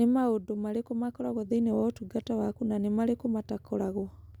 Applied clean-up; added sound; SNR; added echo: none; none; none; none.